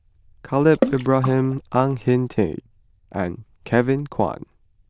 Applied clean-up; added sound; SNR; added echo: neural diffusion model UNIVERSE++.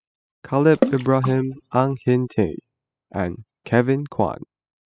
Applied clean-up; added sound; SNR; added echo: classical method spectral subtraction.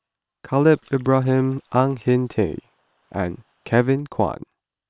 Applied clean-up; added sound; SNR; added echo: neural separator model SepFormer WHAM!.